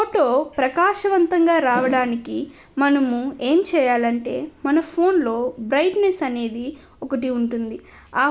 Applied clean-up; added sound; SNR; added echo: none; none; none; none.